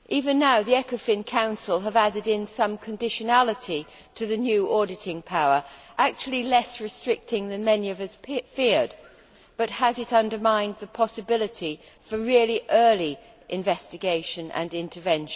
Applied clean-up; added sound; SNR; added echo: none; none; none; none.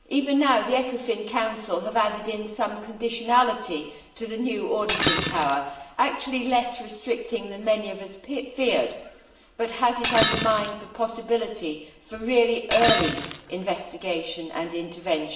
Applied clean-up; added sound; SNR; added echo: none; Shatter; 1 dB; reverberation time 0.8 s.